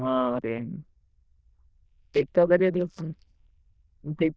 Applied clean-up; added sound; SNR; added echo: neural diffusion model UNIVERSE++.